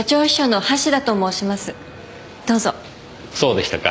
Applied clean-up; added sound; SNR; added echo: none; none; none; none.